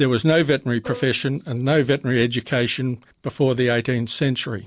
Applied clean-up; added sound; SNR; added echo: none; Bowed string instrument; 16 dB; none.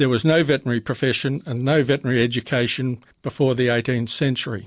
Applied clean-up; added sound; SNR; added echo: none; none; none; none.